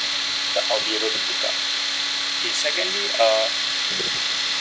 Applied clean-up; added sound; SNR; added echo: none; Tools; -5 dB; none.